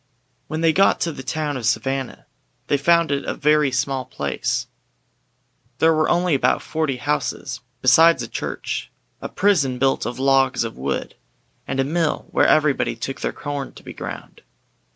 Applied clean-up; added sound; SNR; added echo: none; none; none; none.